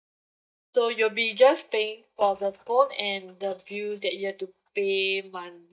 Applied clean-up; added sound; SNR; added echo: neural mask model DeepFilterNet 3.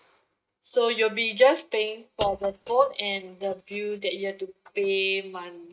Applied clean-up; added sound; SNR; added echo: neural mask model RNNoise.